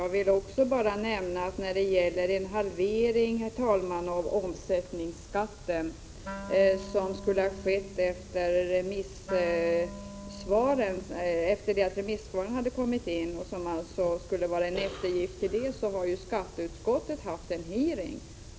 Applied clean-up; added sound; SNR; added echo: none; Wind instrument, woodwind instrument; 14 dB; none.